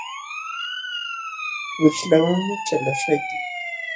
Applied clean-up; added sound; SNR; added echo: classical method WPE with log-MMSE.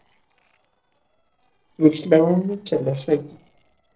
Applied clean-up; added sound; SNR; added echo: neural separator model SepFormer DNS4.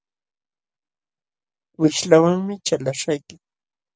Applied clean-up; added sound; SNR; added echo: none; none; none; none.